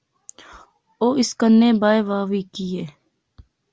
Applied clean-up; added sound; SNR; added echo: none; none; none; none.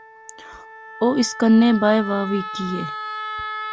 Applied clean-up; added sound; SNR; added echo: none; Wind instrument, woodwind instrument; 11 dB; none.